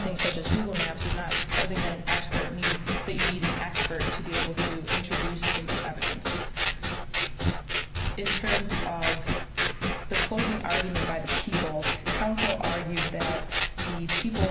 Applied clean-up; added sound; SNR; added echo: none; Scissors; -4 dB; none.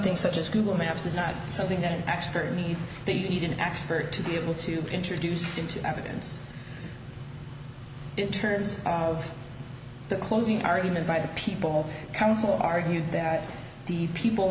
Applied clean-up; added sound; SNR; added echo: none; none; none; none.